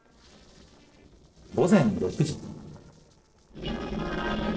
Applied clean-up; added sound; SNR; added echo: neural separator model SepFormer DNS4.